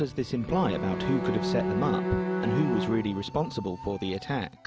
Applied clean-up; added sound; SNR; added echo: none; Bowed string instrument; 2 dB; none.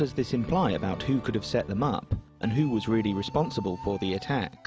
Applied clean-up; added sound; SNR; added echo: none; none; none; none.